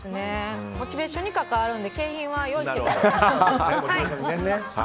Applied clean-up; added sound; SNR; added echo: none; none; none; none.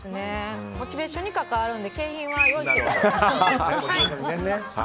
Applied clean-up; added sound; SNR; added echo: none; Bird; 1 dB; none.